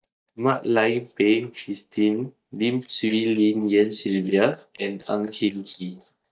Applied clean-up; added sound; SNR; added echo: neural mask model DeepFilterNet 3.